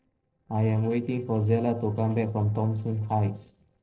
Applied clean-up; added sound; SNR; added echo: neural separator model SepFormer DNS4.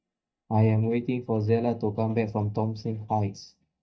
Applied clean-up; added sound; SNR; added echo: neural mask model DeepFilterNet 3.